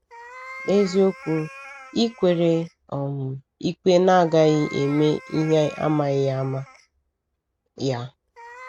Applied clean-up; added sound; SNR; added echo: none; Meow; 20 dB; none.